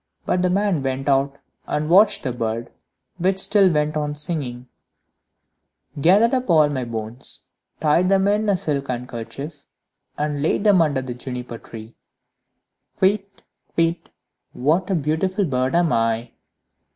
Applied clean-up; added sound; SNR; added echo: none; none; none; none.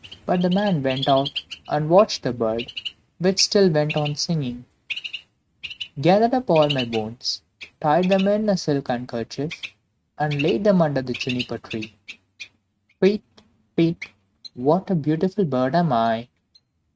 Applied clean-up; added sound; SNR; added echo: neural mask model RNNoise.